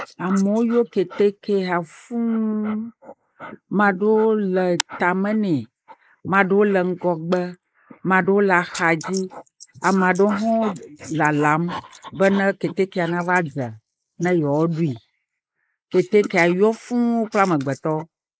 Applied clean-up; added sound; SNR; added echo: neural mask model Resemble Enhance denoiser.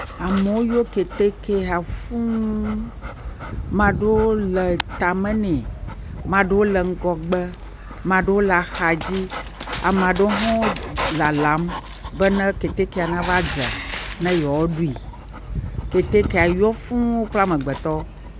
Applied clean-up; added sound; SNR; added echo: none; Dog; 10 dB; none.